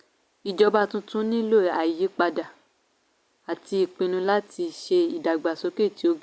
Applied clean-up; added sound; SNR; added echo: none; none; none; none.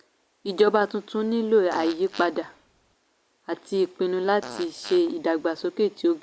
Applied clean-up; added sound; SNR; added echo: none; Fart; 17 dB; none.